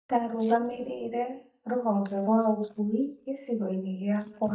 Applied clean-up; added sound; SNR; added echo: neural mask model DeepFilterNet 3.